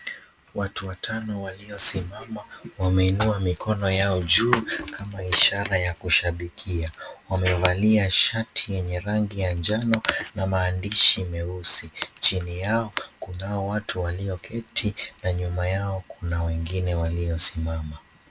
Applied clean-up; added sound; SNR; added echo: none; none; none; none.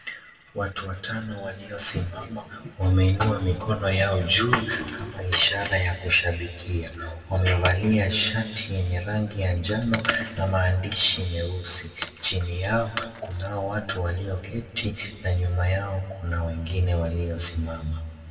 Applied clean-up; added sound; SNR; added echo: none; none; none; reverberation time 1.7 s.